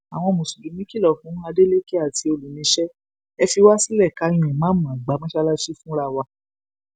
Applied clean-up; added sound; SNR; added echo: none; none; none; none.